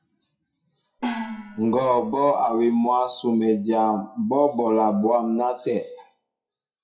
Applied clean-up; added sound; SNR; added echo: classical method WPE with log-MMSE.